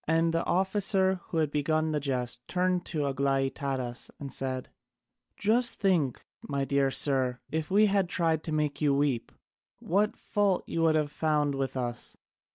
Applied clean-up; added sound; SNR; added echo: none; none; none; none.